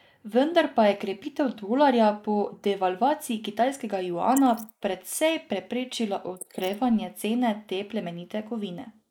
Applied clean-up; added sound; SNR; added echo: neural mask model Resemble Enhance denoiser.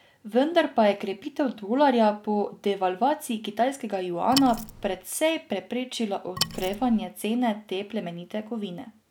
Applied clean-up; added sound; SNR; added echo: none; Wood; 7 dB; none.